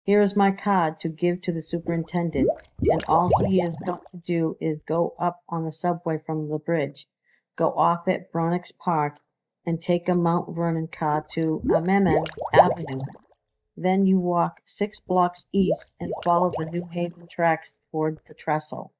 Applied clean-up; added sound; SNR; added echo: neural mask model DeepFilterNet 3.